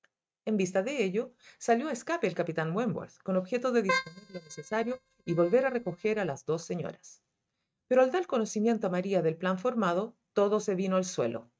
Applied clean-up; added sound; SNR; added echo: neural mask model RNNoise.